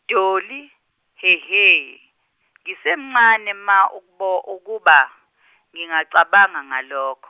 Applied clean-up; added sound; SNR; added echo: none; none; none; none.